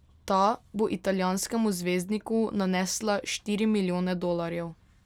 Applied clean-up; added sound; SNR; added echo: none; none; none; none.